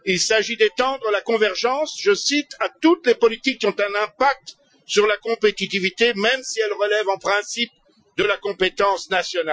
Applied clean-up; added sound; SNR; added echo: classical method Wiener filter.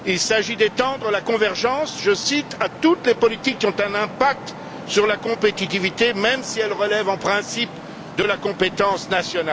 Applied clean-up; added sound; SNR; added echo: none; Traffic noise, roadway noise; 14 dB; none.